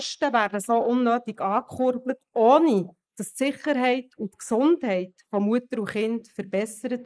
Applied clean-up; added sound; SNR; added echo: neural mask model Resemble Enhance denoiser.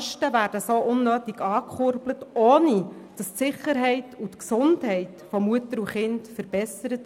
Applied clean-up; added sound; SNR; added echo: none; none; none; none.